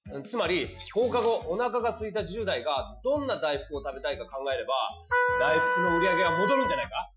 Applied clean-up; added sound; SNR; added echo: classical method Wiener filter.